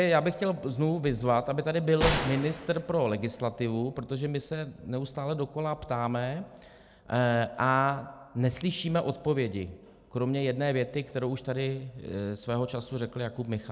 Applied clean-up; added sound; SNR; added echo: none; Gunshot, gunfire; 7 dB; none.